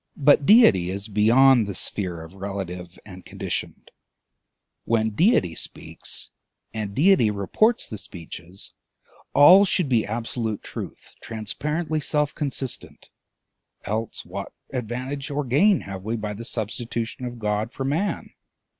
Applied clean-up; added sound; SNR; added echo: none; none; none; none.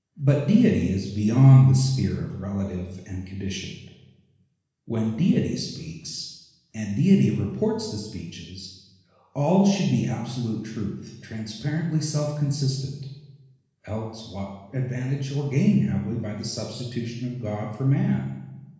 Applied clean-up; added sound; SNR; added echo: none; none; none; reverberation time 1.1 s.